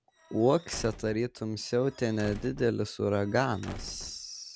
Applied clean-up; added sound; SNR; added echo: none; Squeak / Slam / Wood; 16 dB; none.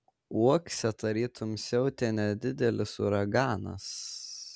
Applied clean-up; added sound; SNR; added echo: none; none; none; none.